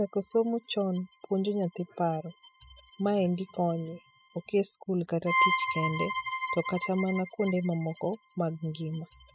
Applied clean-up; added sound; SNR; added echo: classical method spectral subtraction.